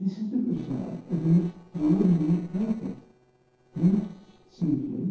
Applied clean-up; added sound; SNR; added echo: neural separator model SepFormer DNS4.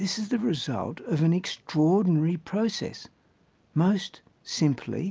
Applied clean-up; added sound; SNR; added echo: none; none; none; none.